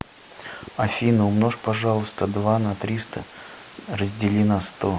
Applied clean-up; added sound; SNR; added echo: none; none; none; none.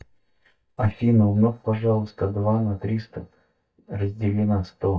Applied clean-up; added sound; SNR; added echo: neural mask model DeepFilterNet 3.